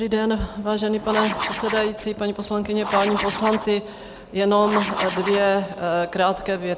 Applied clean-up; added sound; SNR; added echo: none; Writing; 7 dB; none.